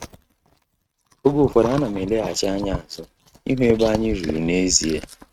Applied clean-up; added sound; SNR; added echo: neural mask model RNNoise.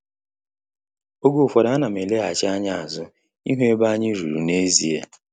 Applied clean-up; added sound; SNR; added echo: none; none; none; none.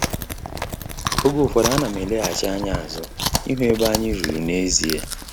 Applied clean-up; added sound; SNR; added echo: none; Chewing, mastication; 4 dB; none.